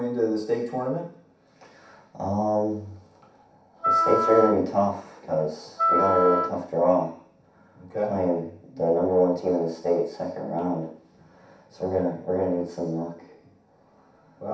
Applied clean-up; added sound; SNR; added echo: none; Wind instrument, woodwind instrument; 1 dB; reverberation time 0.7 s.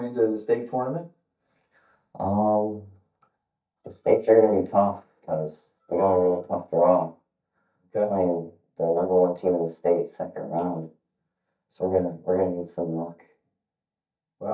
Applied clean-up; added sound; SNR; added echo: neural mask model DeepFilterNet 3.